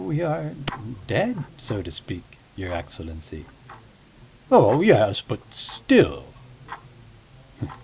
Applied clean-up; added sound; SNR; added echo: none; Tick-tock + Clapping; 19 dB; none.